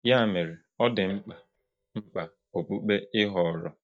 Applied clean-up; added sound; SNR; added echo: neural mask model DeepFilterNet 3.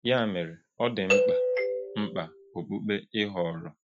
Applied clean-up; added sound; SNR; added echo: classical method Wiener filter.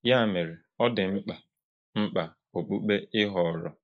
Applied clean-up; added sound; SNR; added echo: neural mask model Resemble Enhance denoiser.